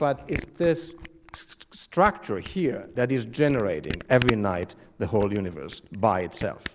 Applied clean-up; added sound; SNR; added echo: none; Camera; 12 dB; none.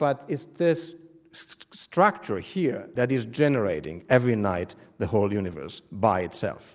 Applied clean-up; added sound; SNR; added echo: none; none; none; none.